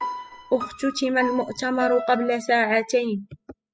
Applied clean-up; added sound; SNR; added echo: classical method spectral subtraction.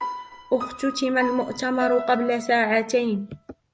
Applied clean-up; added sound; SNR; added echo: none; Piano; 10 dB; none.